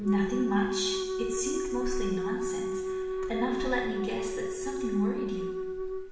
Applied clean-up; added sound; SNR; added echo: none; Wind instrument, woodwind instrument; 1 dB; reverberation time 0.9 s.